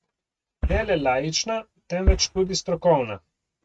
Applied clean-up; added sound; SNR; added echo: neural mask model RNNoise.